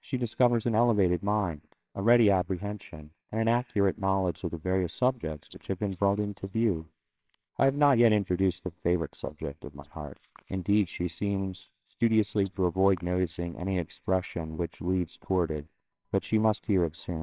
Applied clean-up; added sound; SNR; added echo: neural separator model SepFormer WHAMR!.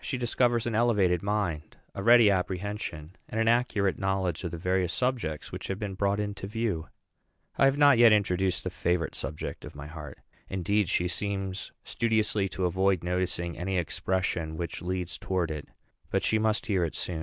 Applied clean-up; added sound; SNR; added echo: none; none; none; none.